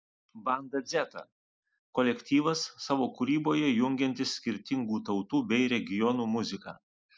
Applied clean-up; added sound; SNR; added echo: none; none; none; none.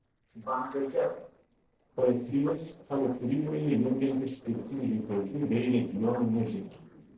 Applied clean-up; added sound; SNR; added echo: neural separator model SepFormer DNS4.